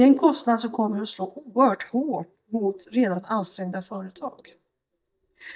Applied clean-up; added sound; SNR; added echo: neural mask model DeepFilterNet 3.